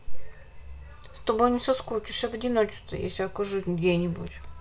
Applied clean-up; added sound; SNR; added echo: none; none; none; none.